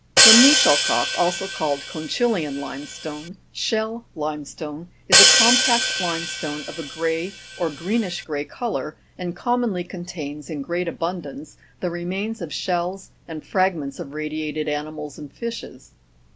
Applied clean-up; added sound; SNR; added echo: none; Hi-hat; -5 dB; none.